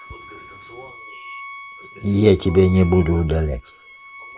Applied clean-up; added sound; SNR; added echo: none; Bowed string instrument; 18 dB; none.